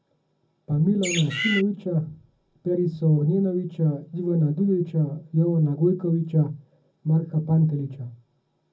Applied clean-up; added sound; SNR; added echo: none; Bird; 3 dB; reverberation time 0.4 s.